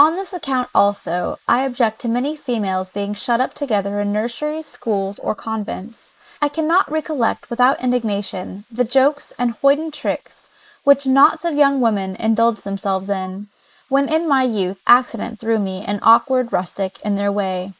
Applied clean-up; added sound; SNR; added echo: neural mask model Resemble Enhance denoiser.